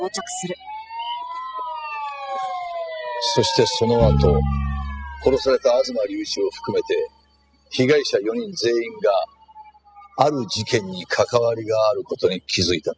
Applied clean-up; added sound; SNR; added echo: classical method spectral subtraction.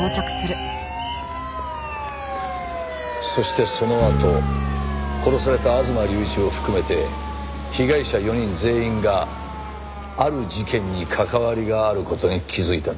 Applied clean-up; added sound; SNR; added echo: none; Bass guitar; 7 dB; none.